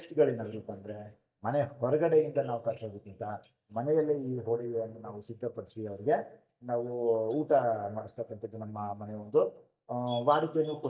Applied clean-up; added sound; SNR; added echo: neural mask model DeepFilterNet 3.